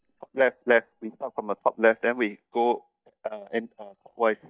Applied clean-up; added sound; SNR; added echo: neural mask model DeepFilterNet 3.